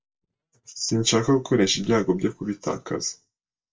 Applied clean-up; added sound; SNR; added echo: neural mask model DeepFilterNet 3.